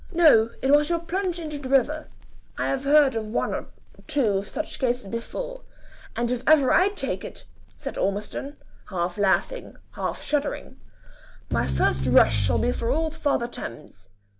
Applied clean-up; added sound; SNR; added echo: none; Crackle; 8 dB; none.